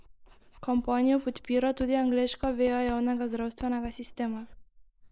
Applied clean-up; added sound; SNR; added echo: neural mask model Resemble Enhance denoiser.